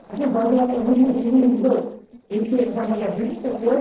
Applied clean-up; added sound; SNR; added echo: neural separator model SepFormer DNS4.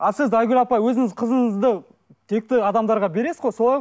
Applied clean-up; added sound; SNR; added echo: none; none; none; none.